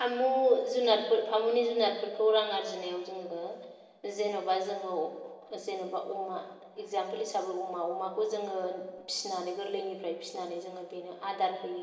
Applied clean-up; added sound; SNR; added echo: none; none; none; reverberation time 1.3 s.